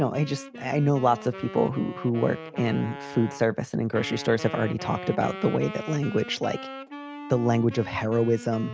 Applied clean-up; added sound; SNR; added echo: none; Wind instrument, woodwind instrument; 13 dB; none.